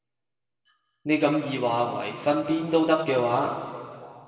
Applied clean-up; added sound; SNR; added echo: none; none; none; reverberation time 2.2 s.